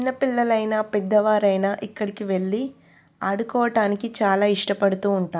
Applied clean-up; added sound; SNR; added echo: none; none; none; none.